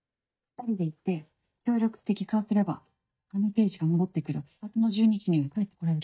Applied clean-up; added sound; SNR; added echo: neural mask model DeepFilterNet 3.